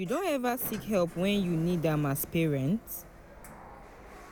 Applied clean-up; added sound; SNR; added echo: none; Sliding door; 16 dB; none.